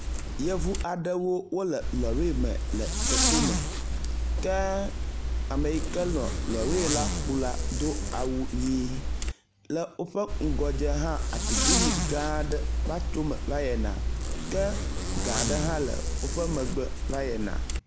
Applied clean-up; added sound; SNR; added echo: none; Zipper (clothing); -2 dB; none.